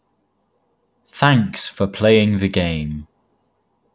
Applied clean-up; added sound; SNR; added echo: none; none; none; none.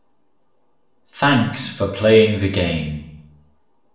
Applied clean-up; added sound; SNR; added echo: none; none; none; reverberation time 0.7 s.